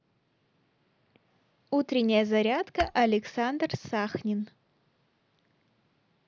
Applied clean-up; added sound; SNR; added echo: neural mask model Resemble Enhance denoiser.